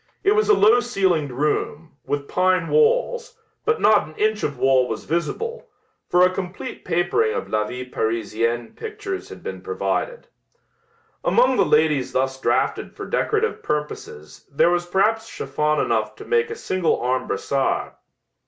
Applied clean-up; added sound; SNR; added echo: none; none; none; none.